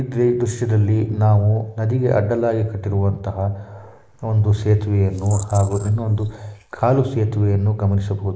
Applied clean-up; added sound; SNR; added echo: neural mask model Resemble Enhance denoiser.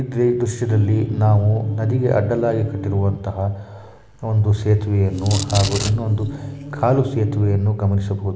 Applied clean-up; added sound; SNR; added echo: none; Domestic sounds, home sounds + Musical instrument; 11 dB; none.